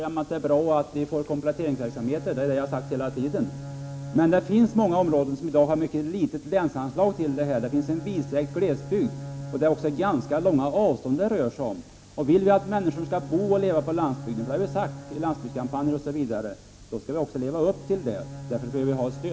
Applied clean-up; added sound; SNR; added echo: none; Bowed string instrument; 14 dB; none.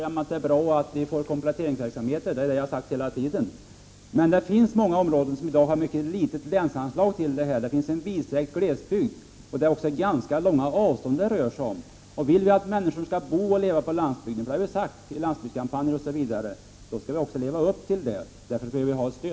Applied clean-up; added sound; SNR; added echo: none; none; none; none.